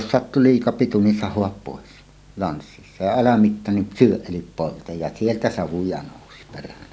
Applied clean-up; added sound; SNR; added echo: none; none; none; none.